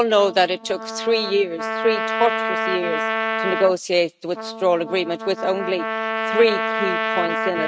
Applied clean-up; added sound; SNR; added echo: neural mask model RNNoise.